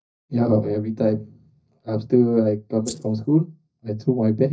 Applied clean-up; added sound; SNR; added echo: neural mask model DeepFilterNet 3.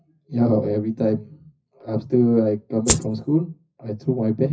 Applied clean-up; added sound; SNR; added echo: classical method WPE with log-MMSE.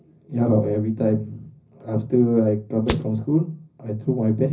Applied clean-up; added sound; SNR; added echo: none; Rattle (instrument); 2 dB; reverberation time 0.4 s.